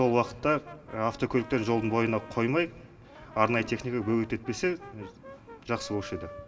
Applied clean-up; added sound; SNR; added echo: none; Brass instrument; 19 dB; reverberation time 0.4 s.